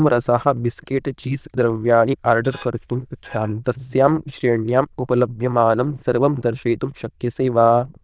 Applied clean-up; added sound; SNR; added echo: neural diffusion model UNIVERSE++.